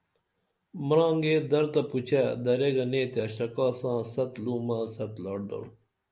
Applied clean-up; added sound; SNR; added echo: none; none; none; none.